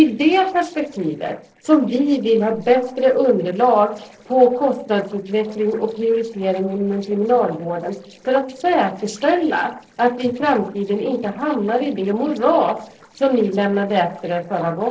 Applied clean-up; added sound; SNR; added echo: neural separator model SepFormer DNS4.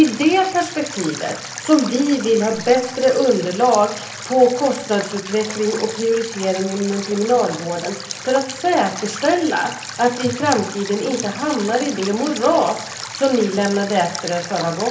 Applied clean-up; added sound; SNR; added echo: none; Stream; 12 dB; reverberation time 0.3 s.